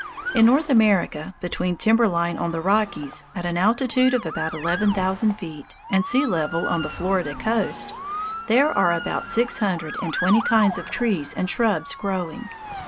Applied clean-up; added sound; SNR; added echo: none; Motor vehicle (road) / Siren; 11 dB; none.